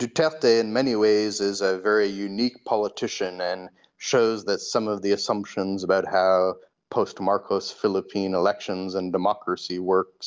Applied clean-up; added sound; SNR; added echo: none; none; none; none.